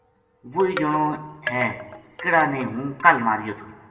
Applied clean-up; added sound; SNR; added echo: none; Wind chime; 12 dB; reverberation time 1.5 s.